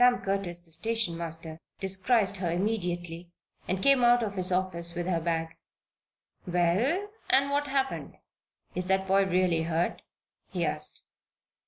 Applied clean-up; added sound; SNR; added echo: none; none; none; none.